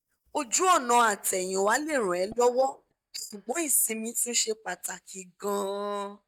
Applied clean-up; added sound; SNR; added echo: neural mask model DeepFilterNet 3.